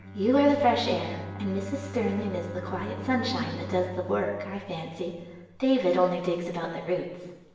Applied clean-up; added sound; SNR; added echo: none; Bowed string instrument; 13 dB; reverberation time 1.1 s.